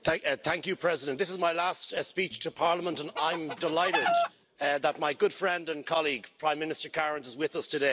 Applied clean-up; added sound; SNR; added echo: none; Chicken, rooster; 1 dB; none.